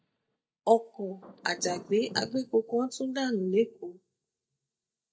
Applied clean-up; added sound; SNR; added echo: neural mask model DeepFilterNet 3.